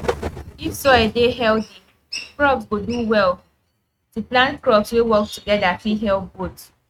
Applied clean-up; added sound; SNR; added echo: neural mask model RNNoise.